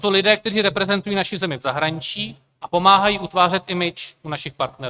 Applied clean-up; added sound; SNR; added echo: neural mask model RNNoise.